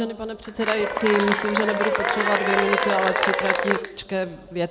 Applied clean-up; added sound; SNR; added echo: none; Applause / Cheering; -1 dB; none.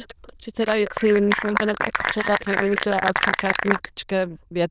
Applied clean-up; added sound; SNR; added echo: neural diffusion model UNIVERSE++.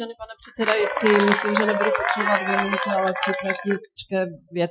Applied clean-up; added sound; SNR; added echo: classical method Wiener filter.